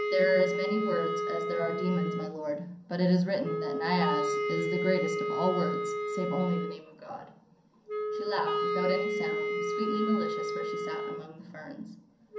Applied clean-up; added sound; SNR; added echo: none; Wind instrument, woodwind instrument; 1 dB; reverberation time 0.6 s.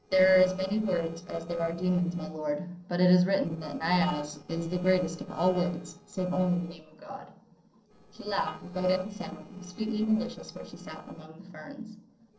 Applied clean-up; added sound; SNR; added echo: neural separator model SepFormer DNS4.